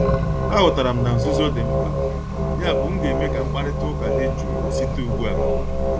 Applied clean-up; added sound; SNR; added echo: none; Musical instrument + Accelerating, revving, vroom; -4 dB; none.